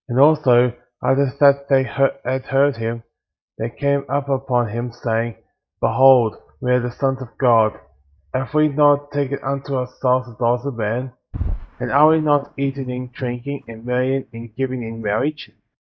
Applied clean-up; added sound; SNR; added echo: neural mask model DeepFilterNet 3.